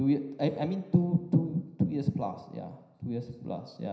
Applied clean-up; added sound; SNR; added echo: none; none; none; reverberation time 0.9 s.